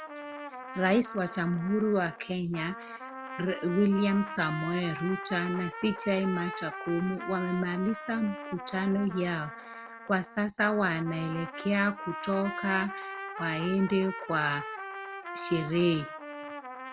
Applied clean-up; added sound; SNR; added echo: none; Trumpet; 10 dB; none.